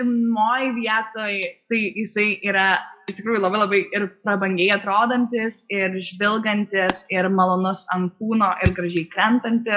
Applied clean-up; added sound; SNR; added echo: classical method WPE with log-MMSE.